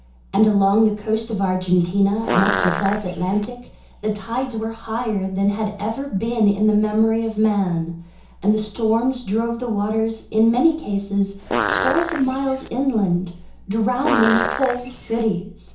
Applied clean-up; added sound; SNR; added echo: none; Fart; 3 dB; reverberation time 0.7 s.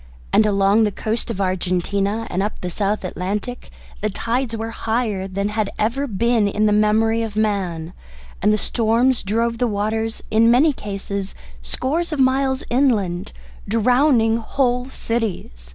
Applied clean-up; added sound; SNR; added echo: none; none; none; none.